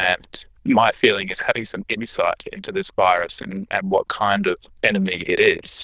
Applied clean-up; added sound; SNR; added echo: neural diffusion model UNIVERSE++.